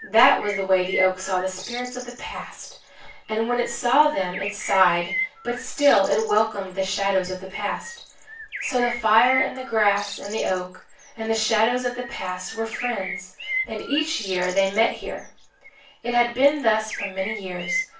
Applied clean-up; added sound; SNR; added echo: none; Bird; 11 dB; reverberation time 0.3 s.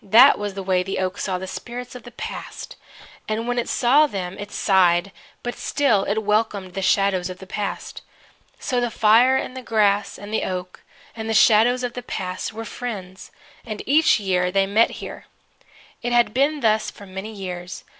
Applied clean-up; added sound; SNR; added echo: none; none; none; none.